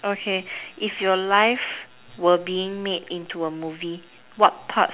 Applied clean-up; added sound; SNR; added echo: none; none; none; none.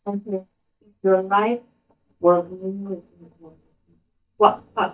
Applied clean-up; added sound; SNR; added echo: neural mask model DeepFilterNet 3.